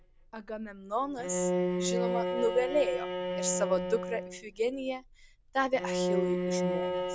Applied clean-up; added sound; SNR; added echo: none; Bowed string instrument; 0 dB; none.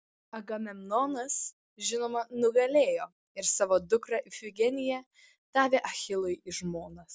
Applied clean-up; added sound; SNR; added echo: none; none; none; none.